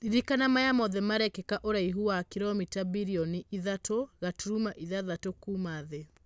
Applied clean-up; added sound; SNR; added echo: none; none; none; none.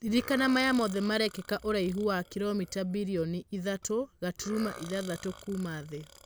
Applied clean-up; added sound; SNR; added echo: none; Burping, eructation; 19 dB; none.